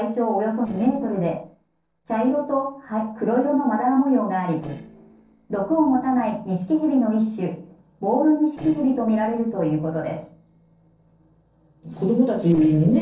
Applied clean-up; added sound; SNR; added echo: neural separator model SepFormer DNS4.